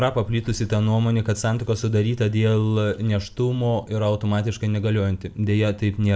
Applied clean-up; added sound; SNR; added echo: none; none; none; reverberation time 0.3 s.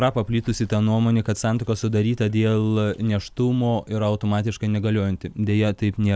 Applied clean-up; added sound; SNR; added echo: none; none; none; none.